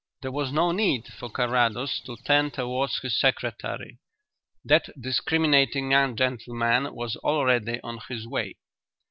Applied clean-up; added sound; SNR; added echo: neural separator model SepFormer DNS4.